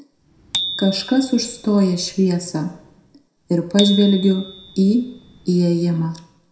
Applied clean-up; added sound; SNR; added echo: none; Bicycle bell; 13 dB; reverberation time 0.6 s.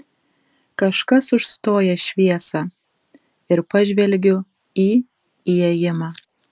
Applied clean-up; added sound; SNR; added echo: none; none; none; none.